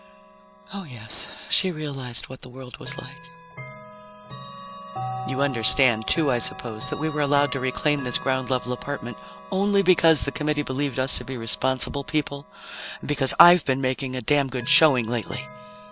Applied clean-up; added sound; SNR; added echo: none; Chime / Clock; 15 dB; none.